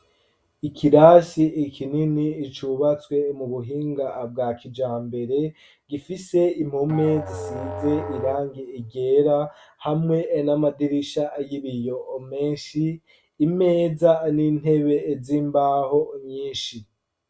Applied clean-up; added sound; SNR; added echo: none; Musical instrument; 11 dB; none.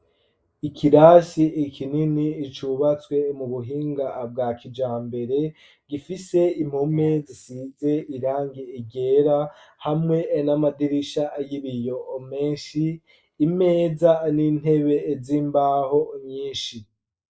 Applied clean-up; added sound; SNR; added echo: neural mask model Resemble Enhance denoiser.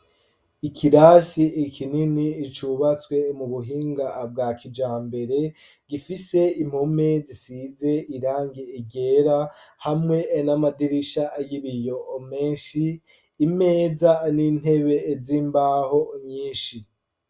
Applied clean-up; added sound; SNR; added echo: none; none; none; none.